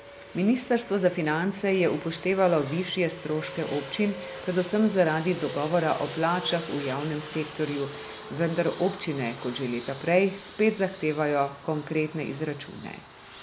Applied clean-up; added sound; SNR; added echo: none; Fixed-wing aircraft, airplane; 14 dB; none.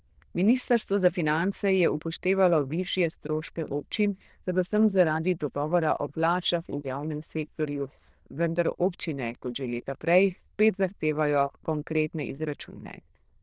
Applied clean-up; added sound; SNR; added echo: neural diffusion model UNIVERSE++.